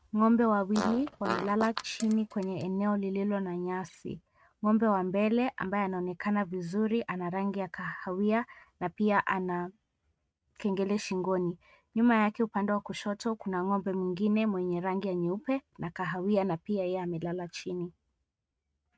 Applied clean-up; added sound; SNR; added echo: neural mask model RNNoise.